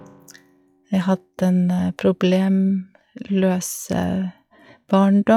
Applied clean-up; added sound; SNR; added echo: classical method log-MMSE.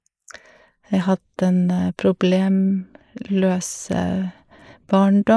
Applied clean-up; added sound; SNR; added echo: neural mask model Resemble Enhance denoiser.